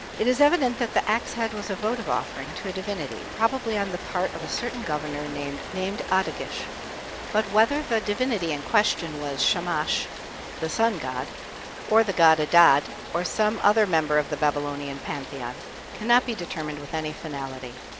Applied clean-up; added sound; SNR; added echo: none; Rain; 11 dB; none.